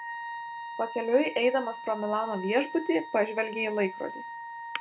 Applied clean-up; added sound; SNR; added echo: none; Wind instrument, woodwind instrument; 11 dB; none.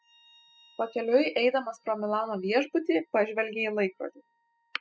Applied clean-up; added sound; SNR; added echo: classical method spectral subtraction.